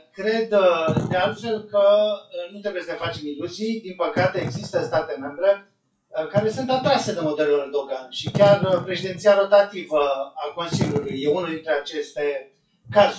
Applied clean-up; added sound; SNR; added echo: classical method WPE with log-MMSE.